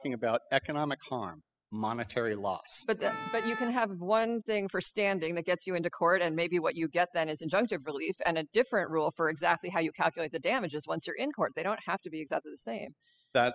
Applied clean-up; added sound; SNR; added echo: classical method spectral subtraction.